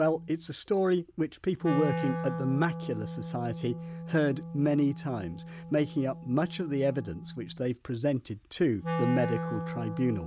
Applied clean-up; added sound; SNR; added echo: none; Wind instrument, woodwind instrument; 7 dB; none.